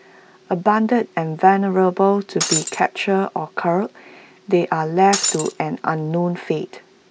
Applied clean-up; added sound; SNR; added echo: none; Shatter; 3 dB; none.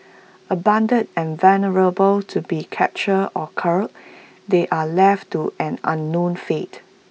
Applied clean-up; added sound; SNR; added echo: none; none; none; none.